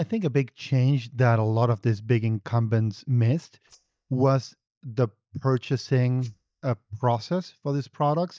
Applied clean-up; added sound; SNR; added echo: neural mask model DeepFilterNet 3.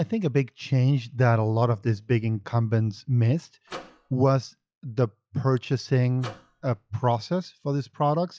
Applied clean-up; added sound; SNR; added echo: classical method log-MMSE.